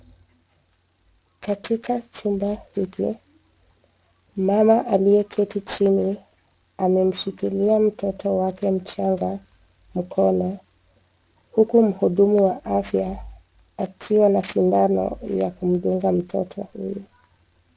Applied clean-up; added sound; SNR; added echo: none; none; none; none.